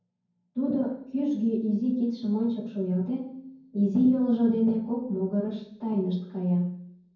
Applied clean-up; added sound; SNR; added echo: none; none; none; reverberation time 0.9 s.